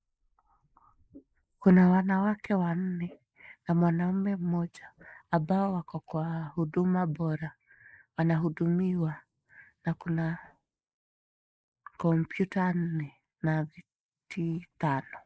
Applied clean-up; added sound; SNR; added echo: neural mask model Resemble Enhance denoiser.